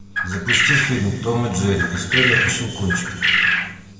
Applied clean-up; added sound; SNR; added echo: none; Bird; -2 dB; reverberation time 2.2 s.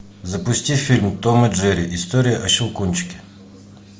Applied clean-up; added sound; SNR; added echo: none; none; none; none.